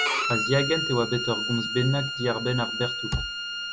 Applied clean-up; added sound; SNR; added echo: none; Bowed string instrument; 2 dB; none.